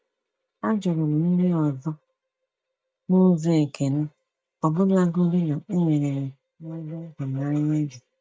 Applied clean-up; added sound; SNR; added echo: neural mask model DeepFilterNet 3.